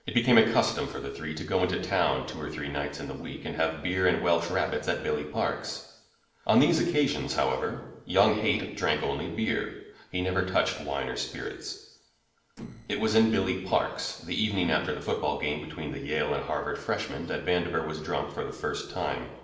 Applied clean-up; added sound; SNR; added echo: neural separator model SepFormer DNS4.